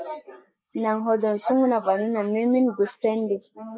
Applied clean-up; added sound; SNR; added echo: neural mask model Resemble Enhance denoiser.